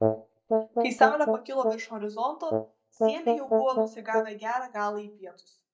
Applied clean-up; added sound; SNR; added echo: neural mask model DeepFilterNet 3.